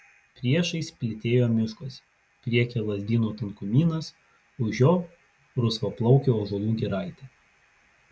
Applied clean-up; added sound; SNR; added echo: none; none; none; none.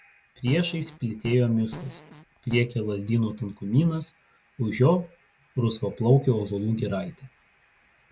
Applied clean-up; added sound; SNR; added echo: none; Fart; 17 dB; none.